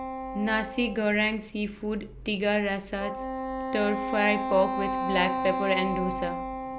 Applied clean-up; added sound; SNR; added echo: none; Wind instrument, woodwind instrument; 4 dB; none.